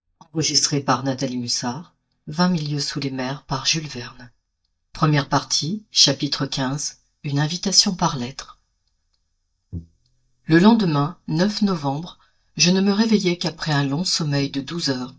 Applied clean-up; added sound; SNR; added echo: neural mask model DeepFilterNet 3.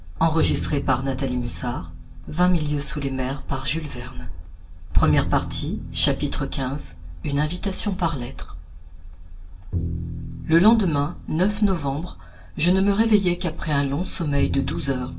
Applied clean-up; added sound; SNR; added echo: none; Bowed string instrument; 11 dB; reverberation time 0.2 s.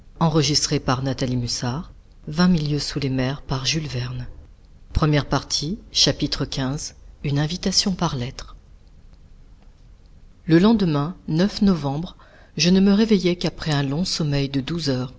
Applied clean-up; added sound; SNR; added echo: none; none; none; none.